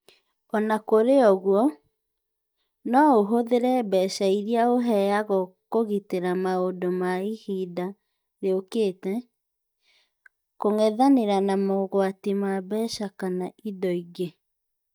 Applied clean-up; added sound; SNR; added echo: neural mask model DeepFilterNet 3.